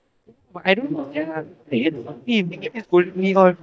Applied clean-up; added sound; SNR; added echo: neural mask model DeepFilterNet 3.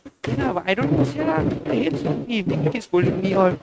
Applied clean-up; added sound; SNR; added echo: neural mask model RNNoise.